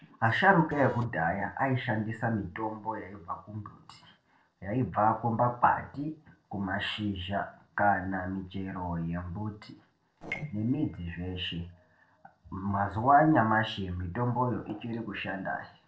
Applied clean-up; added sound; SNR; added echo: neural separator model SepFormer DNS4.